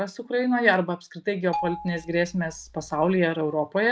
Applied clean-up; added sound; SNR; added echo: none; Marimba, xylophone; 11 dB; none.